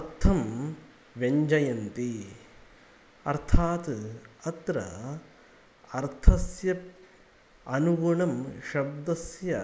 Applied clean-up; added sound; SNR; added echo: none; none; none; none.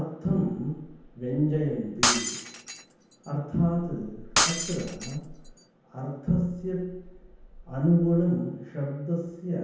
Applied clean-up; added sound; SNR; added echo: none; Shatter; 1 dB; reverberation time 0.9 s.